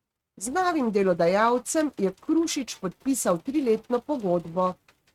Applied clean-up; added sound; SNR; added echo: neural mask model RNNoise.